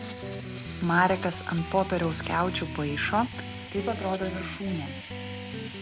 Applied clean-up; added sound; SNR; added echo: none; Guitar + Domestic sounds, home sounds; 7 dB; none.